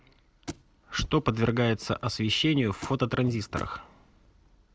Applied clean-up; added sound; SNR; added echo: neural separator model SepFormer DNS4.